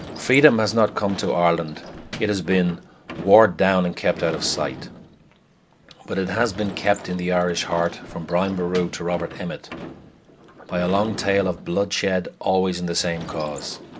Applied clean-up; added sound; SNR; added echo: none; Sliding door / Slam; 16 dB; none.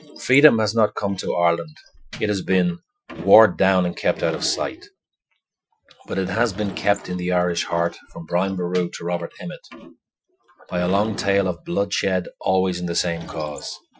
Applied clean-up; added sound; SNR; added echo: classical method Wiener filter.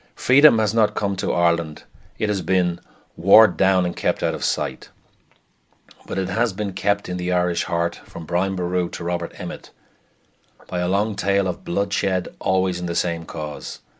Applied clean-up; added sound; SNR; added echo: none; none; none; none.